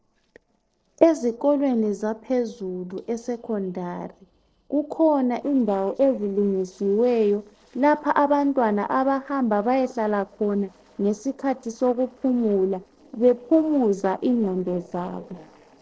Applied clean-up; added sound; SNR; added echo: neural separator model SepFormer DNS4.